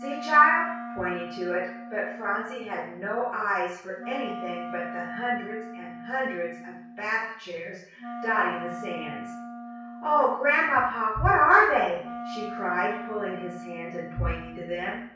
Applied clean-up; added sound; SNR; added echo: none; Wind instrument, woodwind instrument; 12 dB; reverberation time 0.6 s.